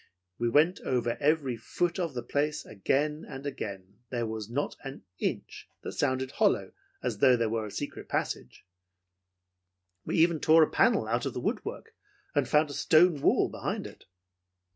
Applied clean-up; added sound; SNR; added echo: none; none; none; none.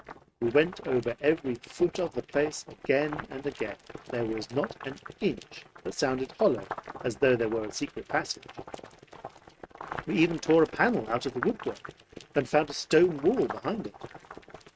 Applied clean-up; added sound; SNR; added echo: neural mask model RNNoise.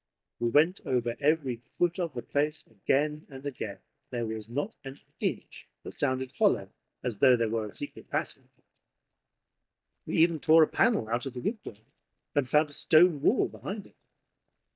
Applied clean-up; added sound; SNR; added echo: neural mask model DeepFilterNet 3.